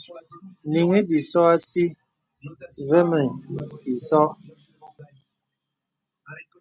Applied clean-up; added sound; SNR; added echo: none; none; none; none.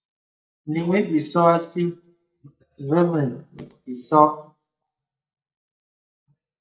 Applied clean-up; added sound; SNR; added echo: neural mask model DeepFilterNet 3.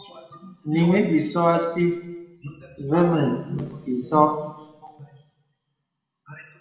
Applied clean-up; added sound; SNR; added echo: none; Cowbell; 18 dB; reverberation time 1.0 s.